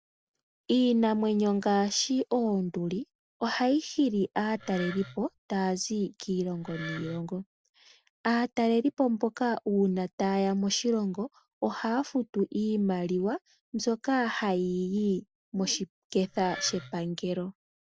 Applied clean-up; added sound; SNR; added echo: none; Wood; 15 dB; none.